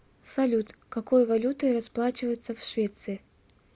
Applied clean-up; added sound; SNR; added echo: none; none; none; none.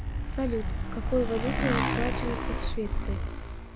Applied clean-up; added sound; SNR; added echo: none; Motorcycle; -4 dB; none.